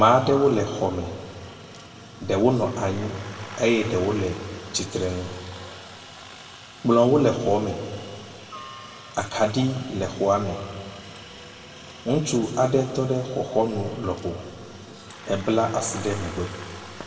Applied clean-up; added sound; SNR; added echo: none; Aircraft; 17 dB; reverberation time 1.8 s.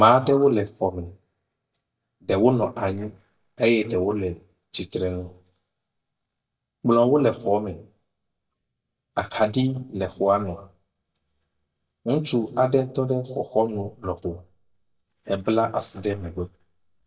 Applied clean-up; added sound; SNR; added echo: neural mask model DeepFilterNet 3.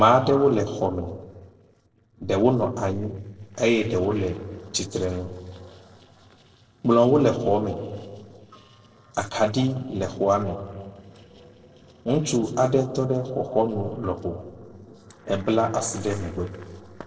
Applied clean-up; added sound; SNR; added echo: neural separator model SepFormer DNS4.